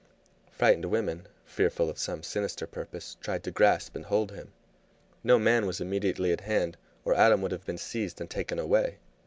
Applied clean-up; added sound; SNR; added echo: none; none; none; none.